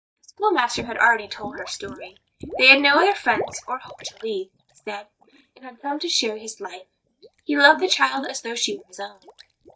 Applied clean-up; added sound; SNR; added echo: neural mask model DeepFilterNet 3.